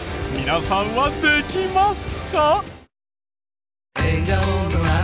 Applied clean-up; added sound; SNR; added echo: none; none; none; none.